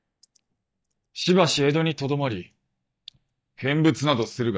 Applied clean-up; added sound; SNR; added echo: neural mask model DeepFilterNet 3.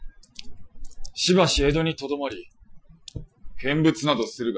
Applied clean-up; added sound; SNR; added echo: classical method Wiener filter.